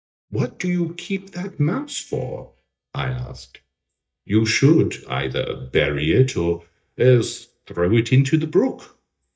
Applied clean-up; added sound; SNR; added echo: neural mask model DeepFilterNet 3.